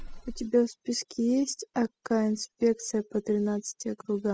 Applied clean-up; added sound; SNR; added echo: classical method spectral subtraction.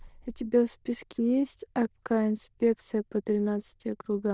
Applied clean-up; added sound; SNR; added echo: neural diffusion model UNIVERSE++.